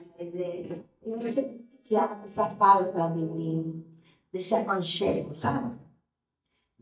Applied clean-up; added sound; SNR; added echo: neural mask model DeepFilterNet 3.